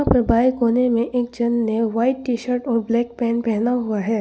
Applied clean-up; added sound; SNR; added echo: none; none; none; none.